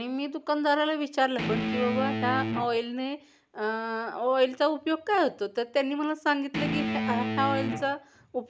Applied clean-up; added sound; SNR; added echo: none; Guitar; 3 dB; none.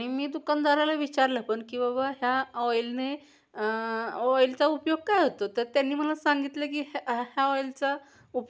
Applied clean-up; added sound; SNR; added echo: none; none; none; none.